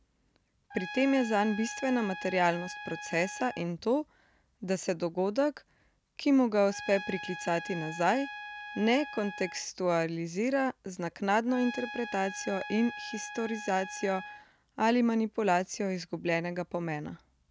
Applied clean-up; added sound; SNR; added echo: none; Trumpet; 12 dB; none.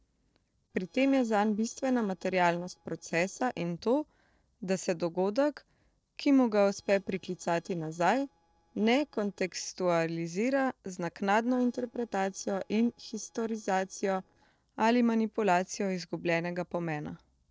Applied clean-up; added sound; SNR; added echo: neural separator model SepFormer DNS4.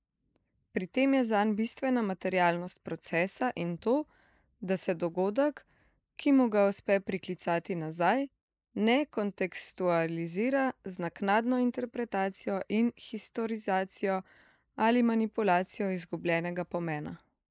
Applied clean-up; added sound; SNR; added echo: neural mask model Resemble Enhance denoiser.